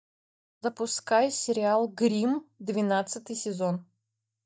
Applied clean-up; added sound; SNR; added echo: neural mask model DeepFilterNet 3.